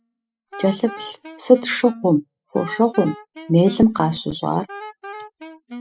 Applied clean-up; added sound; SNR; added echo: classical method spectral subtraction.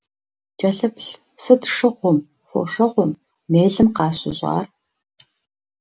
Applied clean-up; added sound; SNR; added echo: none; none; none; none.